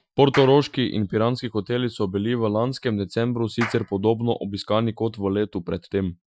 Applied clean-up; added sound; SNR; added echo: classical method Wiener filter.